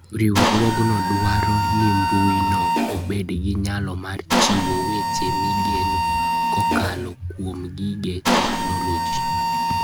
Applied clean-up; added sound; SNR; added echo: none; Mechanisms; -1 dB; none.